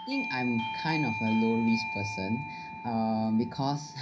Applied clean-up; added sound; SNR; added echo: none; Doorbell; 7 dB; reverberation time 0.5 s.